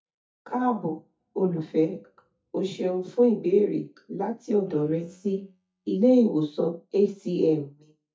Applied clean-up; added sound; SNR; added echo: neural mask model DeepFilterNet 3.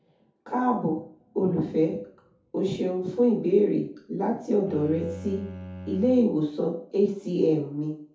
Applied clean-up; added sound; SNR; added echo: none; Bowed string instrument; 15 dB; reverberation time 0.5 s.